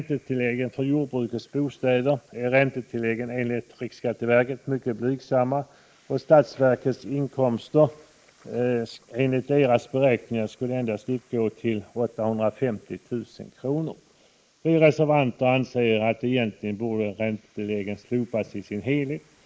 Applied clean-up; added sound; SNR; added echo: neural mask model Resemble Enhance denoiser.